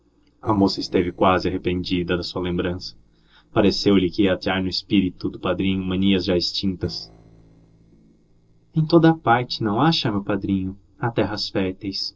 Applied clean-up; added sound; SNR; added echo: neural separator model SepFormer DNS4.